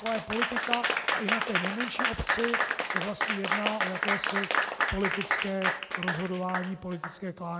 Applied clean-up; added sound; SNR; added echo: none; Applause / Crowd; -3 dB; none.